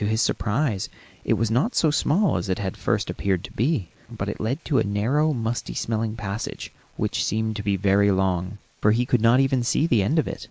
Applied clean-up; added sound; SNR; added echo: none; none; none; none.